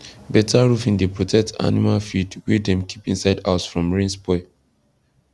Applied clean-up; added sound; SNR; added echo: none; none; none; none.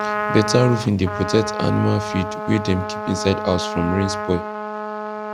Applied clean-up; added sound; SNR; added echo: none; Trumpet; 5 dB; none.